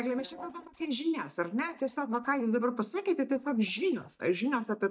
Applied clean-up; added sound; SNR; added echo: neural mask model DeepFilterNet 3.